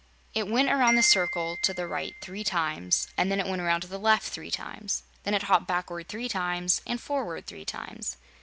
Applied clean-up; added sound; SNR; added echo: none; Glockenspiel; 7 dB; none.